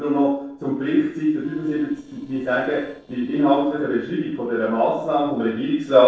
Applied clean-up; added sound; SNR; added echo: neural separator model SepFormer DNS4.